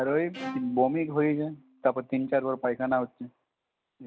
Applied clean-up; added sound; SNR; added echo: none; Bowed string instrument; 16 dB; none.